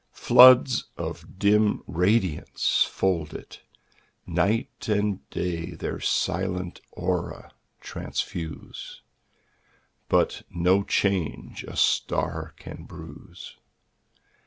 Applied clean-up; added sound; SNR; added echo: none; none; none; none.